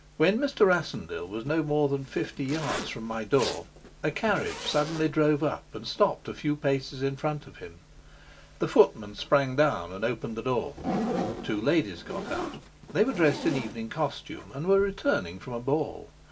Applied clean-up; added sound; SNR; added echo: none; Zipper (clothing); 12 dB; reverberation time 0.2 s.